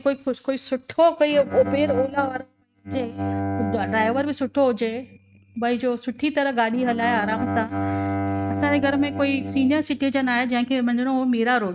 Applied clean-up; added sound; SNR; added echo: neural mask model RNNoise.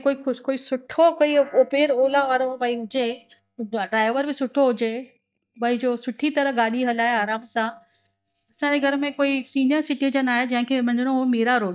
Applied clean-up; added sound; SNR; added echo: neural mask model DeepFilterNet 3.